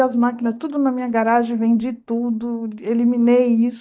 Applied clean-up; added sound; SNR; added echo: neural mask model DeepFilterNet 3.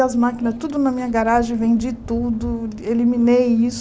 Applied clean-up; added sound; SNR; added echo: none; Microwave oven; 19 dB; none.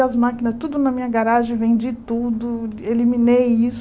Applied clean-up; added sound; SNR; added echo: none; none; none; none.